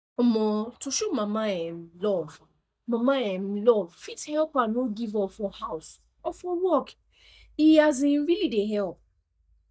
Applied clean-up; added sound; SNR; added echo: neural mask model DeepFilterNet 3.